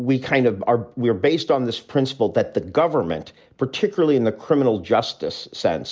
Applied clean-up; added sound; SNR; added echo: none; none; none; none.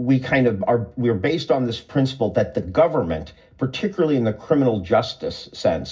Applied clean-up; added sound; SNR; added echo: none; none; none; reverberation time 0.4 s.